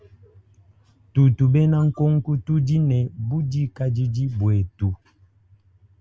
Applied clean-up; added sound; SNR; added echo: none; none; none; none.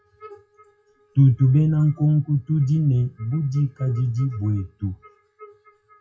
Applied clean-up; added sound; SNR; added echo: classical method WPE with log-MMSE.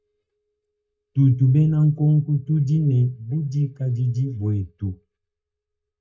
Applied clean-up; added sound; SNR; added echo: neural mask model DeepFilterNet 3.